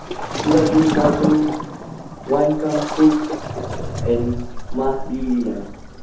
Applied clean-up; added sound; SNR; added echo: none; Waves, surf; 5 dB; reverberation time 0.5 s.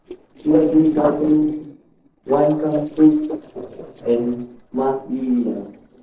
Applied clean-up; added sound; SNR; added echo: neural separator model SepFormer DNS4.